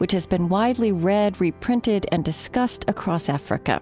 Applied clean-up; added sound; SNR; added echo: none; none; none; none.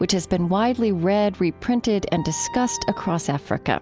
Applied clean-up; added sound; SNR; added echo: none; Wind instrument, woodwind instrument; 14 dB; none.